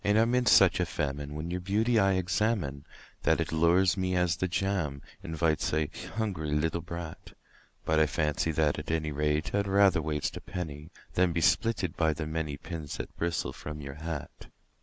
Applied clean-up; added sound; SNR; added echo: none; none; none; none.